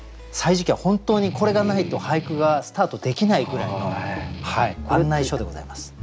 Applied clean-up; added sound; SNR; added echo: none; Strum; 11 dB; none.